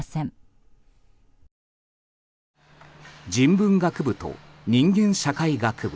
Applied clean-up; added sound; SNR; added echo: none; none; none; none.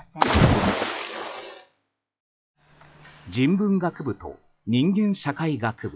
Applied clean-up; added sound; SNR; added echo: classical method log-MMSE.